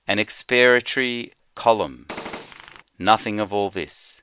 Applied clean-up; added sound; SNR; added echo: none; Gunshot, gunfire; 14 dB; none.